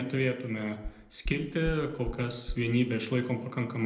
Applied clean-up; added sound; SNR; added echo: none; Knock; 11 dB; reverberation time 0.7 s.